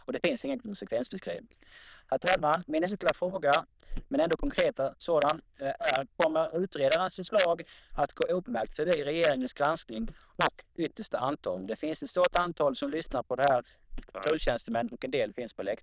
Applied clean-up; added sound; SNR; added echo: neural diffusion model UNIVERSE++.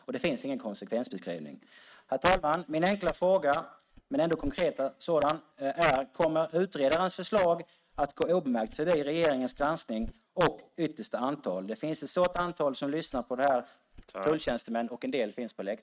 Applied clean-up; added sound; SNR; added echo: neural mask model RNNoise.